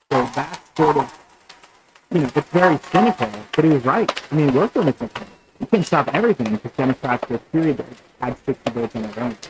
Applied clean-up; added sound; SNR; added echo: neural mask model RNNoise.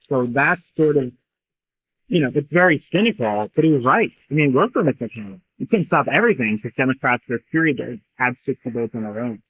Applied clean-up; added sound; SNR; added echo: neural mask model Resemble Enhance denoiser.